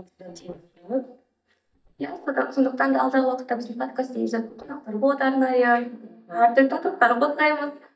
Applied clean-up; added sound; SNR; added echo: neural mask model DeepFilterNet 3.